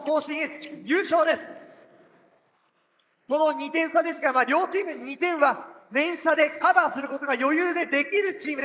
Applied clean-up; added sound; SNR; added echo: neural mask model Resemble Enhance denoiser.